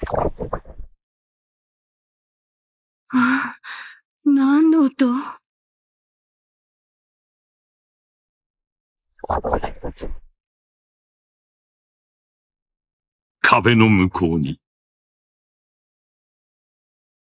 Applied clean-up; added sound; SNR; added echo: neural mask model Resemble Enhance denoiser.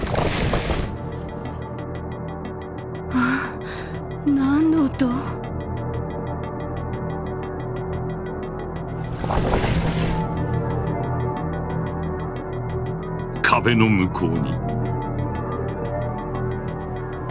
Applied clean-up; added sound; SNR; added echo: none; Keyboard (musical); 19 dB; none.